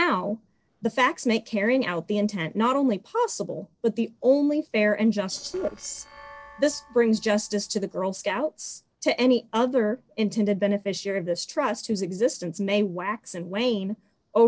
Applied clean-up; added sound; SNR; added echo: neural separator model SepFormer DNS4.